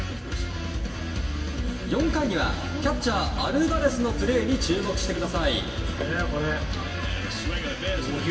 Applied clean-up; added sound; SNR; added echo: none; none; none; reverberation time 1.9 s.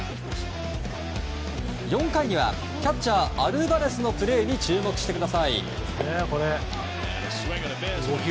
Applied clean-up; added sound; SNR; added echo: none; none; none; none.